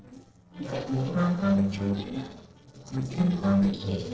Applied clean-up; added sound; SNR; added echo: neural separator model SepFormer DNS4.